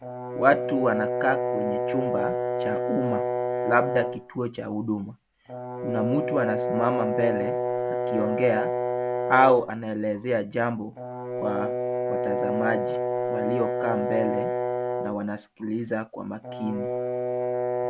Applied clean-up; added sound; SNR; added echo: none; Brass instrument; 0 dB; none.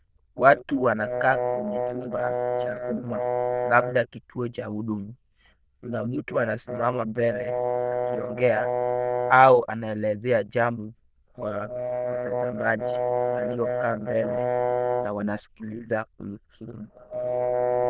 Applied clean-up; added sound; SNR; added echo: neural diffusion model UNIVERSE++.